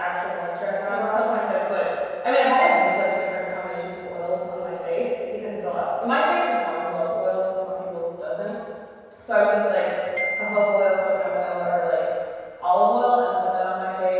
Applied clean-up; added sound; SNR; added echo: none; Glockenspiel; 12 dB; reverberation time 1.9 s.